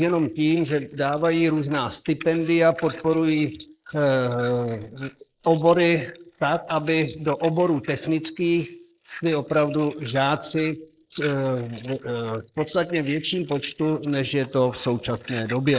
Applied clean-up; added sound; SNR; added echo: neural mask model Resemble Enhance denoiser.